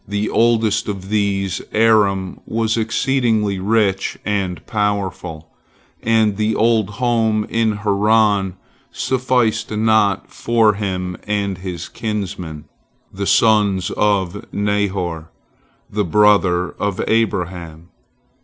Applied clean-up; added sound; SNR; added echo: none; none; none; none.